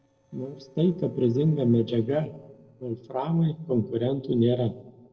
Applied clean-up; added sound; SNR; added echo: neural separator model SepFormer DNS4.